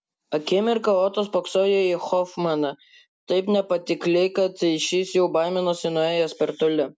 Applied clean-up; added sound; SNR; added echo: none; none; none; none.